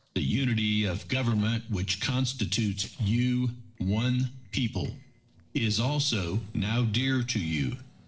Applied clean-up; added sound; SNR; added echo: neural separator model SepFormer DNS4.